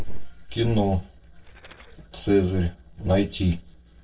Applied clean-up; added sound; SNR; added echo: neural separator model SepFormer DNS4.